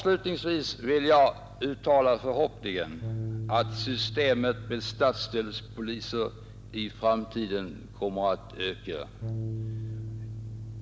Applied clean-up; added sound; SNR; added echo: none; Bass guitar; 11 dB; none.